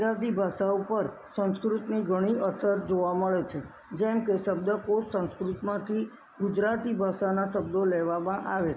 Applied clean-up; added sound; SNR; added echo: none; none; none; none.